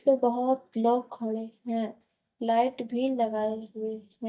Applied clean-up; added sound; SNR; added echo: neural mask model DeepFilterNet 3.